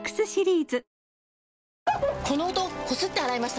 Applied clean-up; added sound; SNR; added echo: none; none; none; none.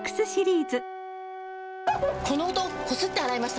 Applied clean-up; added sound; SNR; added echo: none; Wind instrument, woodwind instrument; 10 dB; none.